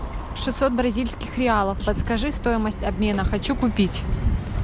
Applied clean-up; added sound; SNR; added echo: none; Drum kit; 18 dB; none.